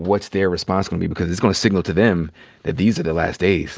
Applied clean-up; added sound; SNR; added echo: none; none; none; none.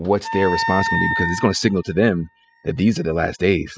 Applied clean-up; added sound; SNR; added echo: classical method spectral subtraction.